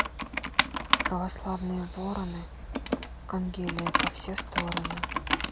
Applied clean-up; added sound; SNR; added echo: none; Computer keyboard; -4 dB; none.